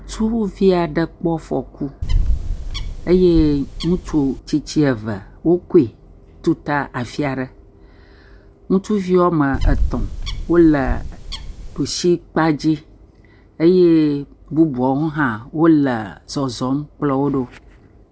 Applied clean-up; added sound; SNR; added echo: none; Bird; 2 dB; none.